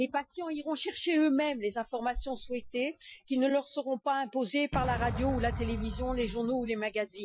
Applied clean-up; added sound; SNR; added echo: classical method Wiener filter.